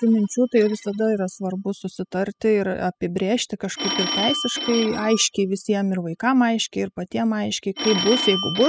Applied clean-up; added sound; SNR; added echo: classical method spectral subtraction.